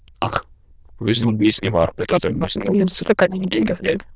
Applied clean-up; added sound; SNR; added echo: neural diffusion model UNIVERSE++.